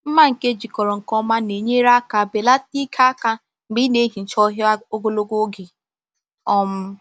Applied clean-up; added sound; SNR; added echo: none; none; none; none.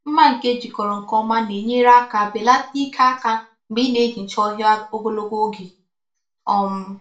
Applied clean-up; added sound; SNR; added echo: none; none; none; reverberation time 0.3 s.